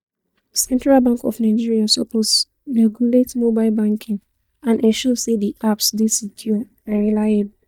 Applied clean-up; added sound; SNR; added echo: neural mask model DeepFilterNet 3.